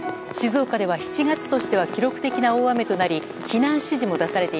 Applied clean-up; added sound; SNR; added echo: none; Plucked string instrument; 18 dB; none.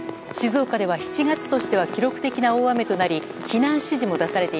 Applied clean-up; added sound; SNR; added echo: none; none; none; none.